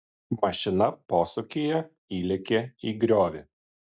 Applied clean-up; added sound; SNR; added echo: none; none; none; none.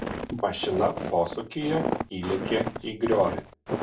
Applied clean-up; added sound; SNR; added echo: none; Walk, footsteps; 4 dB; reverberation time 0.2 s.